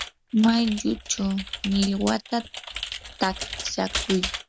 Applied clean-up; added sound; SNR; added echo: none; Computer keyboard; 9 dB; none.